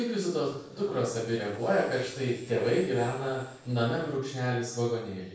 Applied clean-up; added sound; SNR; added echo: neural separator model SepFormer DNS4.